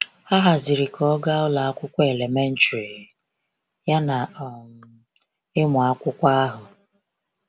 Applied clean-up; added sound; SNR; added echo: none; none; none; none.